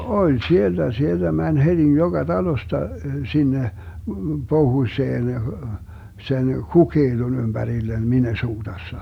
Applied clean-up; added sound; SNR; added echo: none; none; none; none.